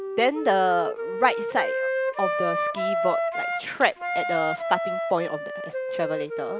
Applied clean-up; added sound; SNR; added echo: none; Wind instrument, woodwind instrument; 2 dB; none.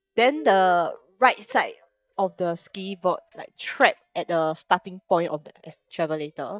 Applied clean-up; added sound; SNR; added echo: neural mask model DeepFilterNet 3.